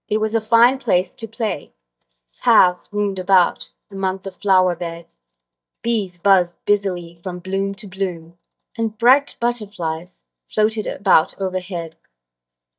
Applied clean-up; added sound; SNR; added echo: neural mask model DeepFilterNet 3.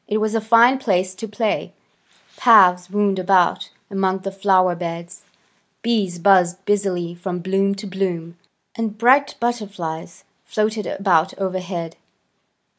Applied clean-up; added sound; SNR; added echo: none; none; none; none.